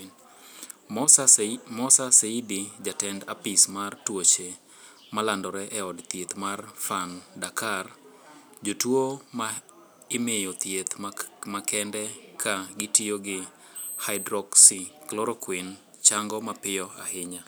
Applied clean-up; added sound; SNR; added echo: none; none; none; none.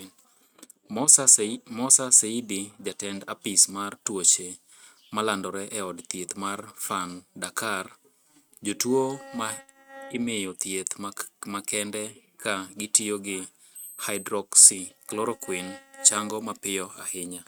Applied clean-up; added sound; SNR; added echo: neural mask model RNNoise.